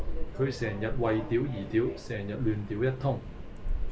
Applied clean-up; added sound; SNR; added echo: none; Subway, metro, underground; 3 dB; none.